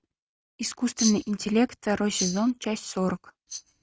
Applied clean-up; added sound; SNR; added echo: neural mask model RNNoise.